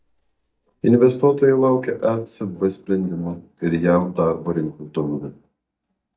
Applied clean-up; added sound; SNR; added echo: neural mask model DeepFilterNet 3.